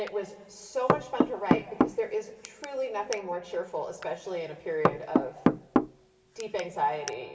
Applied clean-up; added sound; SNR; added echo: none; Knock / Wood; -3 dB; reverberation time 1.9 s.